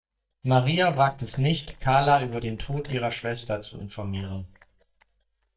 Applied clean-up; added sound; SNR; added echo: neural mask model DeepFilterNet 3.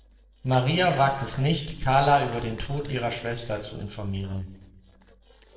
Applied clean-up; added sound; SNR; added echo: neural separator model SepFormer DNS4.